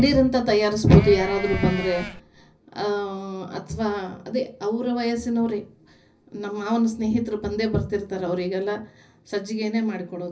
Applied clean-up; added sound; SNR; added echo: none; Livestock, farm animals, working animals; 10 dB; reverberation time 0.4 s.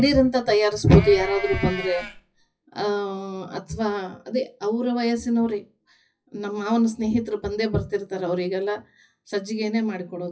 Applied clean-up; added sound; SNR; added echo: classical method WPE with log-MMSE.